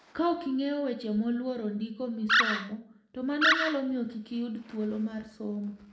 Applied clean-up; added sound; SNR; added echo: none; Animal; -4 dB; reverberation time 0.6 s.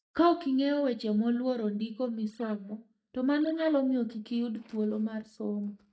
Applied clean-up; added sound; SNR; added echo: neural mask model DeepFilterNet 3.